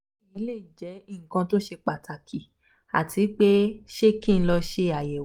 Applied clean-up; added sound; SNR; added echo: none; none; none; none.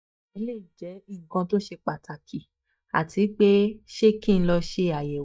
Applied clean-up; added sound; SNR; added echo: neural mask model DeepFilterNet 3.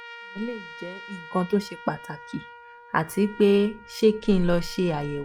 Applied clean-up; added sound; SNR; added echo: none; Trumpet; 18 dB; none.